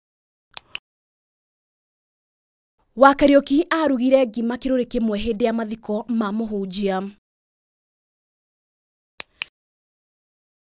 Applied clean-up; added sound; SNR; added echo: none; none; none; none.